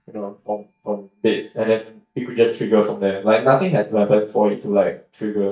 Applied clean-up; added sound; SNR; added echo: neural mask model DeepFilterNet 3.